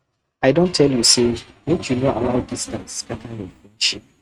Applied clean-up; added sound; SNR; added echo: neural mask model RNNoise.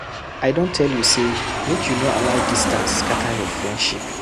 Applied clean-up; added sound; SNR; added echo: none; Aircraft; 2 dB; none.